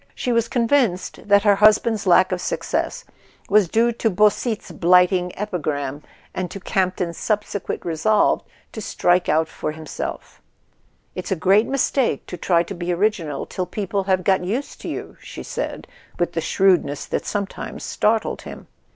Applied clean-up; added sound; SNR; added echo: none; none; none; none.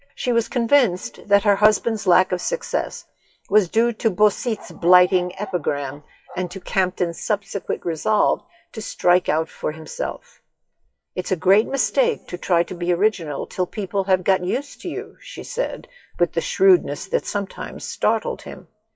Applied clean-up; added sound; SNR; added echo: classical method WPE with log-MMSE.